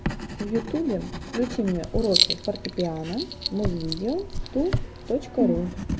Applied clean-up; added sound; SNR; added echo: none; Writing; 1 dB; none.